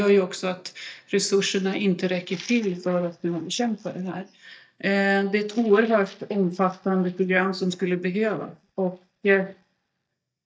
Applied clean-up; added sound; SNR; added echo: neural mask model DeepFilterNet 3.